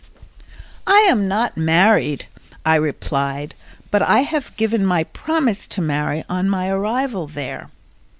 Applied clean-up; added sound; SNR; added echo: none; none; none; none.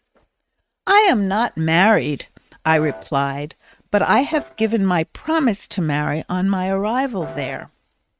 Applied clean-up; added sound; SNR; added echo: neural mask model RNNoise.